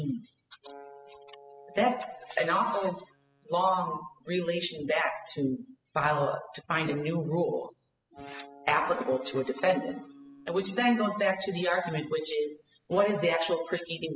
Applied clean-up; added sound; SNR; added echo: classical method spectral subtraction.